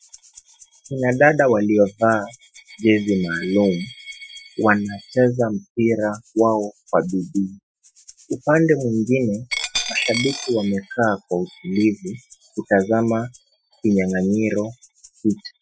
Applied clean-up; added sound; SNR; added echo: classical method Wiener filter.